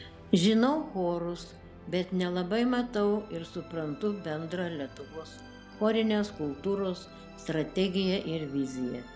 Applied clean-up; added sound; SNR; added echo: none; Musical instrument; 18 dB; none.